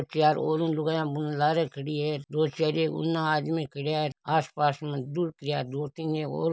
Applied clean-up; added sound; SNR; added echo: none; none; none; none.